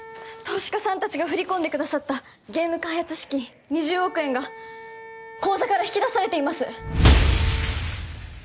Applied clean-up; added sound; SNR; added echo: none; Wind instrument, woodwind instrument; 19 dB; none.